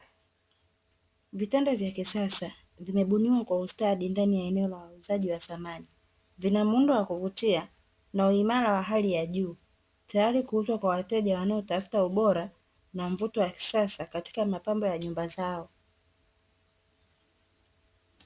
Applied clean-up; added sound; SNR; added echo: none; none; none; none.